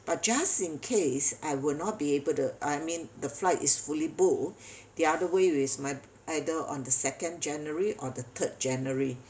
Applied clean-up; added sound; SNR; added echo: none; none; none; none.